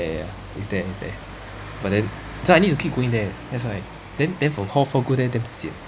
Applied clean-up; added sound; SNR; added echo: none; Rain; 14 dB; none.